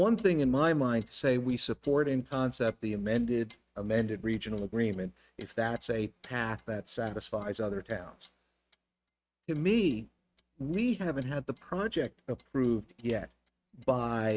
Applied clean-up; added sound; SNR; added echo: neural mask model RNNoise.